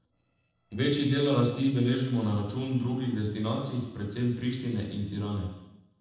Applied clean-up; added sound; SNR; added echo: neural separator model SepFormer DNS4.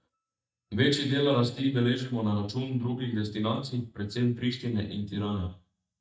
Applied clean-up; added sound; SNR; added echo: neural mask model DeepFilterNet 3.